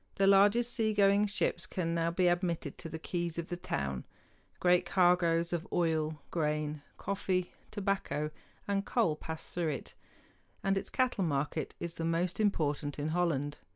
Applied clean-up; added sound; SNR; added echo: none; none; none; none.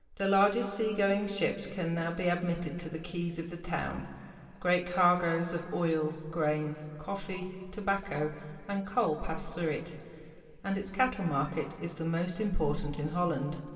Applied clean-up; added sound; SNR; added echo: none; none; none; reverberation time 2.7 s.